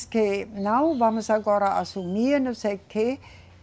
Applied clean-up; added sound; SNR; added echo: none; none; none; none.